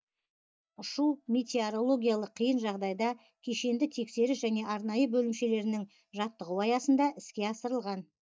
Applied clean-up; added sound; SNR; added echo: neural mask model DeepFilterNet 3.